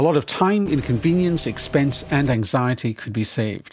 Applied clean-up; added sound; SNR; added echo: none; Engine / Mechanisms; 15 dB; none.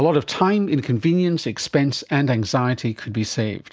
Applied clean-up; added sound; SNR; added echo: none; none; none; none.